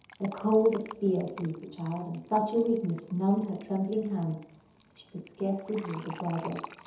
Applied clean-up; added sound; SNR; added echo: none; Fill (with liquid); 18 dB; reverberation time 0.8 s.